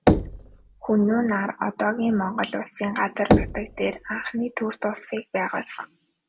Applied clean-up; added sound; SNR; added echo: none; Knock / Wood; 2 dB; none.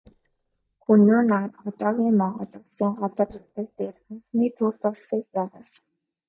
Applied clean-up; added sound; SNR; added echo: neural mask model DeepFilterNet 3.